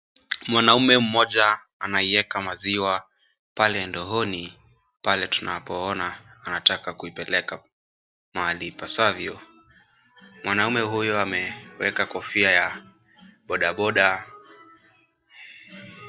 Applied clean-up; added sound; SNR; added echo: none; none; none; none.